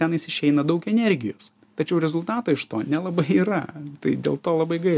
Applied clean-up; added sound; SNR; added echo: none; none; none; none.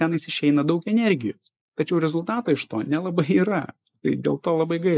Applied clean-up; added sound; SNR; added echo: neural mask model Resemble Enhance denoiser.